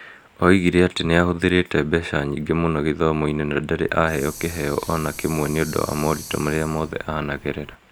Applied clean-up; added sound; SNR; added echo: none; Hiss; 17 dB; none.